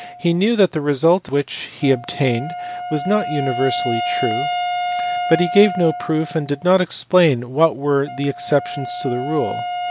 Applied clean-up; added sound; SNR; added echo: none; Wind instrument, woodwind instrument; 7 dB; none.